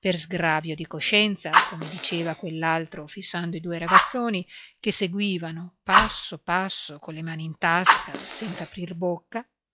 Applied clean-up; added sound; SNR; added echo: classical method log-MMSE.